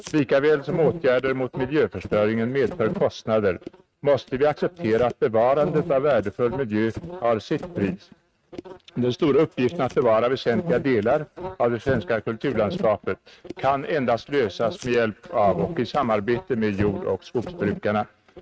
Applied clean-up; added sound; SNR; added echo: neural mask model RNNoise.